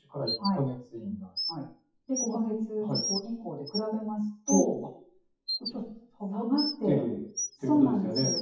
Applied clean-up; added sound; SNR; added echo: classical method WPE with log-MMSE.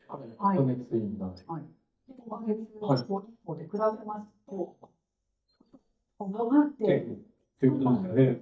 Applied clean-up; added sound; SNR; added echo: neural mask model DeepFilterNet 3.